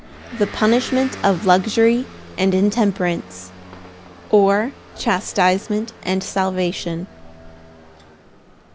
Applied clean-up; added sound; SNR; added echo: none; Motor vehicle (road) / Engine; 17 dB; none.